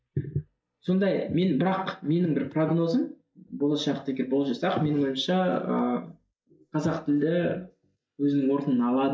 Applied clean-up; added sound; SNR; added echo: neural mask model Resemble Enhance denoiser.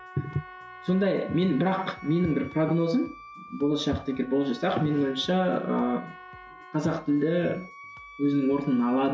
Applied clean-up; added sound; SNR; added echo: none; Wind instrument, woodwind instrument + Trumpet; 19 dB; none.